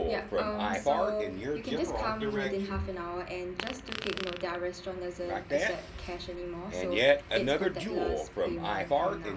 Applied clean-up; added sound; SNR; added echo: none; Fart; -4 dB; reverberation time 0.5 s.